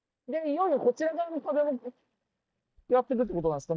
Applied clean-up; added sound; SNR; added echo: neural mask model DeepFilterNet 3.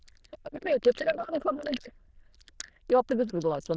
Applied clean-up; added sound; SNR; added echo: neural diffusion model UNIVERSE++.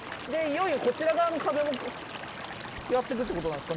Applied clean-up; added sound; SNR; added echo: none; Stream; 11 dB; none.